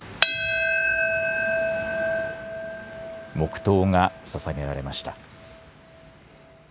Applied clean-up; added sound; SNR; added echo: none; none; none; none.